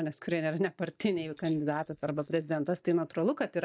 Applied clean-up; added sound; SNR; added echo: neural mask model DeepFilterNet 3.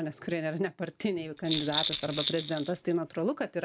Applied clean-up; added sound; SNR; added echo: none; Rattle; 3 dB; none.